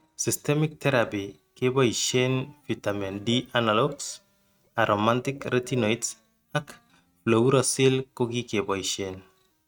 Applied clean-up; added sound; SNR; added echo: neural mask model RNNoise.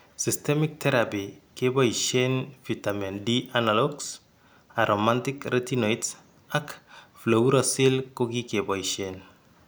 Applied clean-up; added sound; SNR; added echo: none; none; none; none.